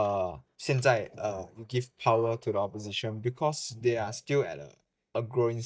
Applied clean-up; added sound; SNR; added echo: neural mask model DeepFilterNet 3.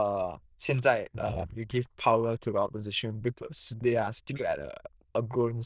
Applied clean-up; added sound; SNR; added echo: neural diffusion model UNIVERSE++.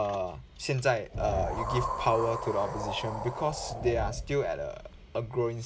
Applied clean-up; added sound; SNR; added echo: none; Wind; 4 dB; none.